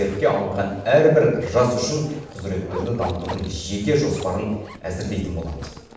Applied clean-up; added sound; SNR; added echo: none; Zipper (clothing); 17 dB; reverberation time 0.7 s.